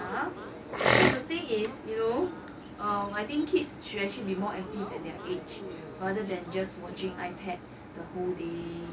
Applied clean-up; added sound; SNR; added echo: none; Crowd / Gasp; 15 dB; none.